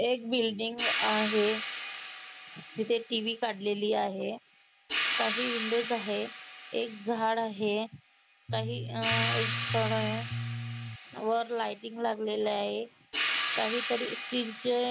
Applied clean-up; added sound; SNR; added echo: none; Bass guitar + Hi-hat; 4 dB; none.